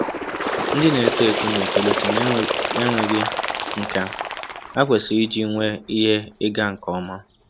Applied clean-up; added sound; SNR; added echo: none; Bird; 2 dB; none.